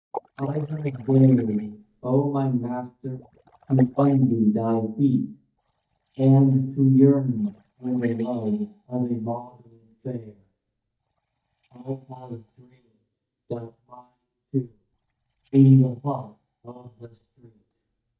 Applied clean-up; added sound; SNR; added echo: neural mask model DeepFilterNet 3.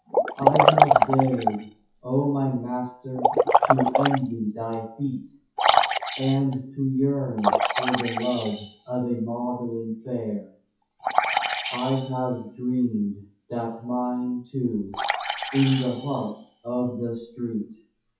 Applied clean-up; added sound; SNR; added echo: classical method WPE with log-MMSE.